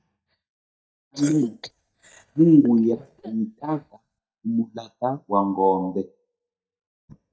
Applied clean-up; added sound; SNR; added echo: neural mask model DeepFilterNet 3.